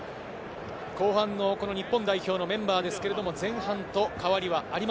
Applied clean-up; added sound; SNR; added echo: none; none; none; none.